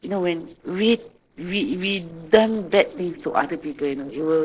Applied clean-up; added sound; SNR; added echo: neural separator model SepFormer DNS4.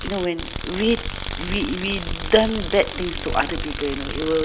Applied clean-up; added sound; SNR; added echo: none; Tools; 6 dB; none.